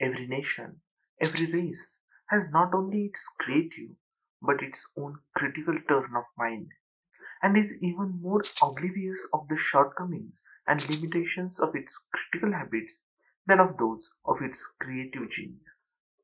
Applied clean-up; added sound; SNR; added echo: classical method Wiener filter.